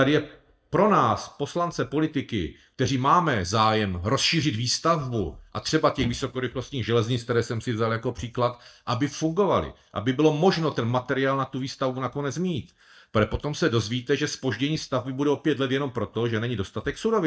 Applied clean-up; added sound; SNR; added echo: neural mask model DeepFilterNet 3.